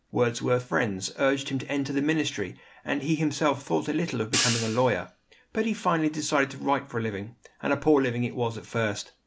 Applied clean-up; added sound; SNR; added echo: none; Hi-hat; 5 dB; none.